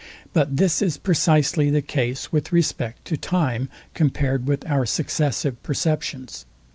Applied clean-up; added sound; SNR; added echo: none; none; none; none.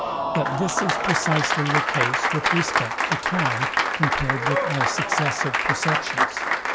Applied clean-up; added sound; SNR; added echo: none; Applause; -5 dB; none.